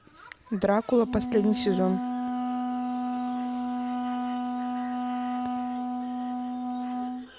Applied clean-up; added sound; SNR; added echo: none; Wind instrument, woodwind instrument; 0 dB; none.